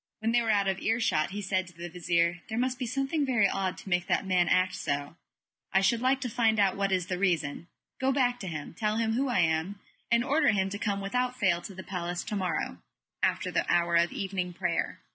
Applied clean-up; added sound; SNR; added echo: none; none; none; none.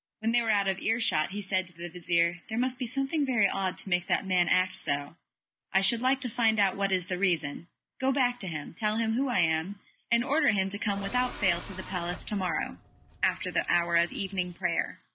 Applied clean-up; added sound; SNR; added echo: none; Tools; 15 dB; none.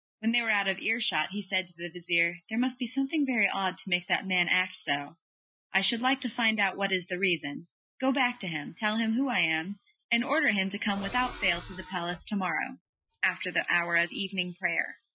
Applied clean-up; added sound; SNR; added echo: classical method Wiener filter.